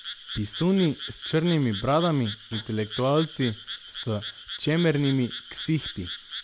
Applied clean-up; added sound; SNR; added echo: none; Frog; 12 dB; none.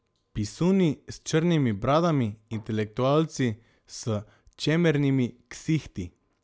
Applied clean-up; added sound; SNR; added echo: none; none; none; none.